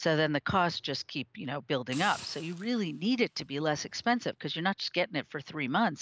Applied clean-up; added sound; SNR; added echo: none; Hiss; 19 dB; none.